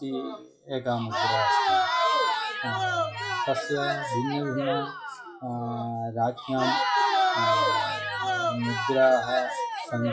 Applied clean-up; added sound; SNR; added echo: classical method WPE with log-MMSE.